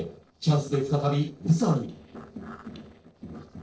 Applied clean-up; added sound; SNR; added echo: neural separator model SepFormer DNS4.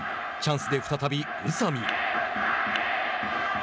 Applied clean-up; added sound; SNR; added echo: none; none; none; none.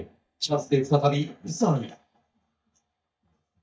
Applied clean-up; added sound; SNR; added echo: neural mask model DeepFilterNet 3.